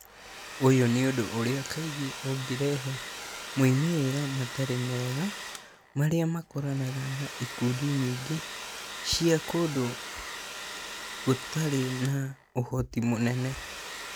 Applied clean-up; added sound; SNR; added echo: none; Domestic sounds, home sounds; 11 dB; none.